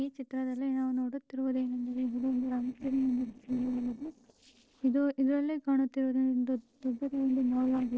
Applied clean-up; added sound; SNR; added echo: neural separator model SepFormer DNS4.